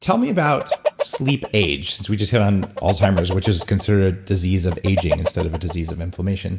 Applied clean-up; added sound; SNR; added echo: none; Chicken, rooster; 8 dB; reverberation time 0.9 s.